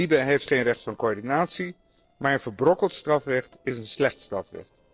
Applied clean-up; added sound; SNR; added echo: neural separator model SepFormer DNS4.